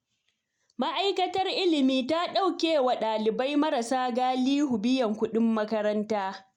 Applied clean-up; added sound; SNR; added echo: none; none; none; none.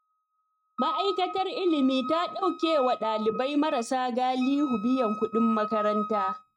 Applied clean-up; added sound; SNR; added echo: neural mask model RNNoise.